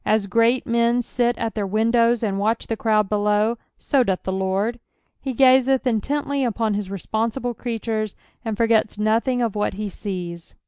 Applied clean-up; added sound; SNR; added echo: none; none; none; none.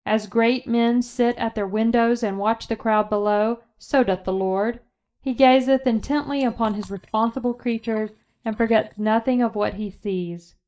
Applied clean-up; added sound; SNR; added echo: neural mask model DeepFilterNet 3.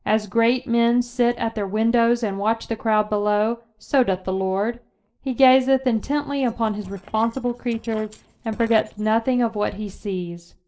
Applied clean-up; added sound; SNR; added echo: neural separator model SepFormer DNS4.